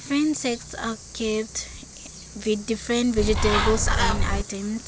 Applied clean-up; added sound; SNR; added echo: none; Bird; -4 dB; none.